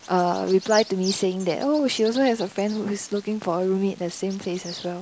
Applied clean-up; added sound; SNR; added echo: none; Bird vocalization, bird call, bird song; 16 dB; none.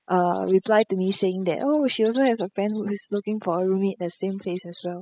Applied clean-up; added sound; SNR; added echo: classical method spectral subtraction.